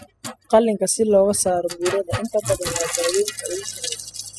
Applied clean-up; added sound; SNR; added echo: classical method spectral subtraction.